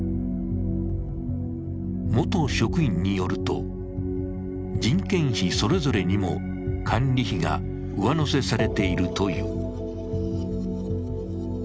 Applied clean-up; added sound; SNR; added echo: none; none; none; none.